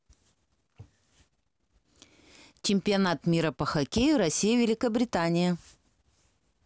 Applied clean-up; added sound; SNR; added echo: none; none; none; none.